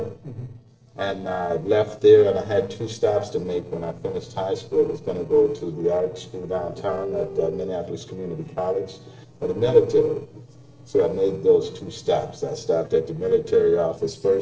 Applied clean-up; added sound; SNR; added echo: neural separator model SepFormer DNS4.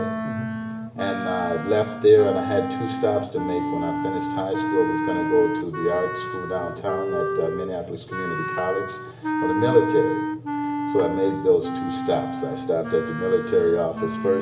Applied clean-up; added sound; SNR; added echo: none; Wind instrument, woodwind instrument; 4 dB; reverberation time 1.1 s.